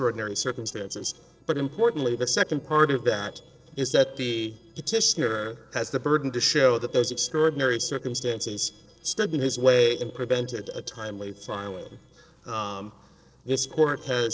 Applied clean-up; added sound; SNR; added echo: neural separator model SepFormer DNS4.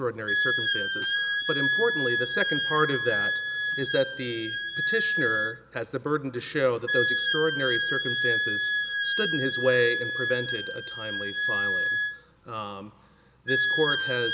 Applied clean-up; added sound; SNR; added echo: none; Wind instrument, woodwind instrument; -1 dB; none.